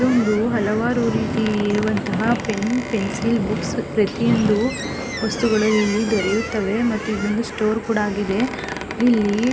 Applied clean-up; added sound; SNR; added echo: none; Subway, metro, underground + Squeak; 6 dB; none.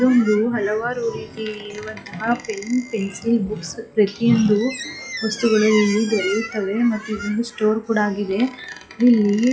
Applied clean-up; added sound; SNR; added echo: classical method log-MMSE.